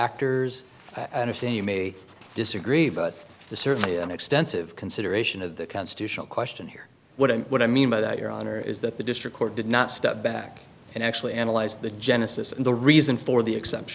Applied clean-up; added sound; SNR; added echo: none; none; none; none.